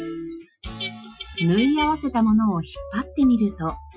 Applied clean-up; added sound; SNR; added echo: classical method Wiener filter.